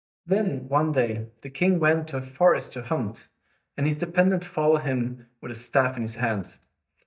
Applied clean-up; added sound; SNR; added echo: neural mask model DeepFilterNet 3.